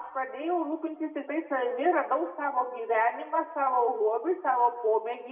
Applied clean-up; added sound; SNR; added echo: none; none; none; reverberation time 0.8 s.